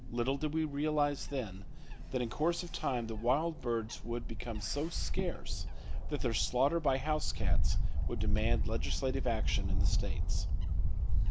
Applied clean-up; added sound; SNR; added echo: none; Wind / Bird; -5 dB; none.